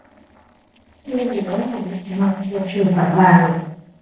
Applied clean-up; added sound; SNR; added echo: neural separator model SepFormer DNS4.